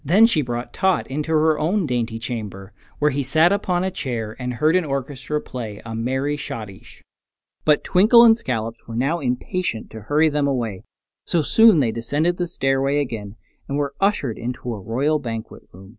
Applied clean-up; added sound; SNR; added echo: none; none; none; none.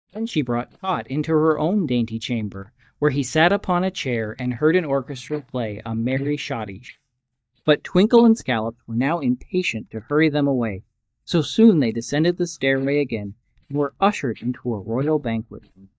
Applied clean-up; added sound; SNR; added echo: neural mask model DeepFilterNet 3.